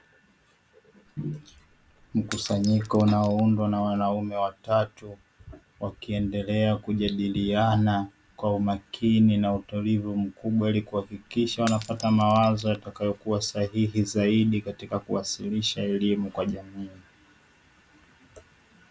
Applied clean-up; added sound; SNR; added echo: none; Shatter / Crushing; 20 dB; none.